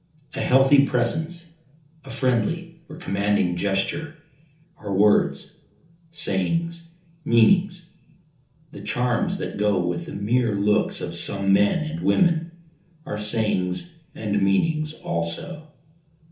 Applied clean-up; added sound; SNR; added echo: none; none; none; reverberation time 0.7 s.